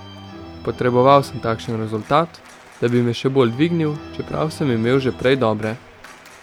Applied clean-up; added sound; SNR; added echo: none; Organ; 18 dB; none.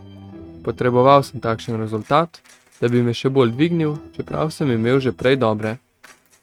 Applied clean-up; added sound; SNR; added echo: neural mask model RNNoise.